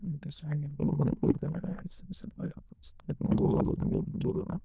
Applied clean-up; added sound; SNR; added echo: neural diffusion model UNIVERSE++.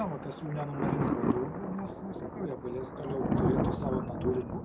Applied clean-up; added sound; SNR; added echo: none; Thunder; -4 dB; none.